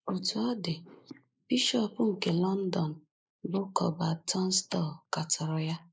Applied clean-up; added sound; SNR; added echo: neural mask model Resemble Enhance denoiser.